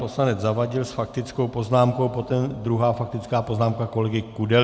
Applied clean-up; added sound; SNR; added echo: none; none; none; none.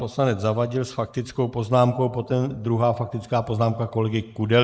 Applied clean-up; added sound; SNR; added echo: neural mask model Resemble Enhance denoiser.